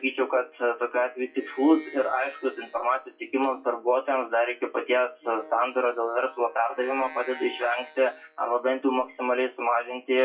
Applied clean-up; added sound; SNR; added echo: classical method WPE with log-MMSE.